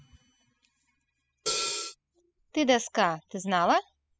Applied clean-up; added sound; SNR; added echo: classical method spectral subtraction.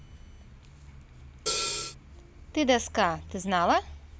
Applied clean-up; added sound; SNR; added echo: none; Hi-hat; 0 dB; none.